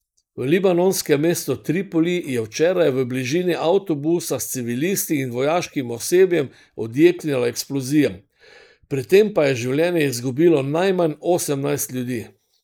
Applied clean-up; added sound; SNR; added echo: neural mask model Resemble Enhance denoiser.